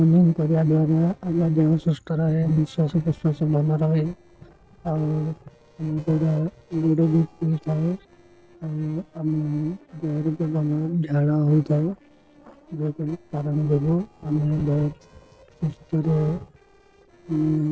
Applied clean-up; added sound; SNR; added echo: neural separator model SepFormer DNS4.